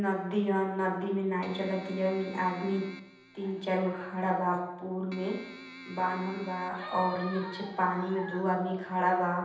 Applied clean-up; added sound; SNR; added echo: none; Keyboard (musical); 18 dB; reverberation time 0.9 s.